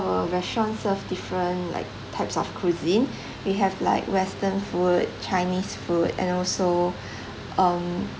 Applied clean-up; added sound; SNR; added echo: none; none; none; none.